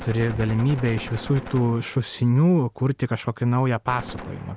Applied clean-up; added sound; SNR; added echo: none; Gunshot, gunfire; 16 dB; none.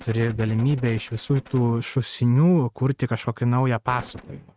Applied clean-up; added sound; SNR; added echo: neural mask model RNNoise.